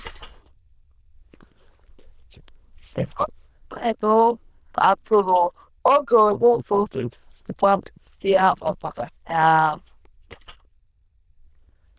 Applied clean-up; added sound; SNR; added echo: neural diffusion model UNIVERSE++.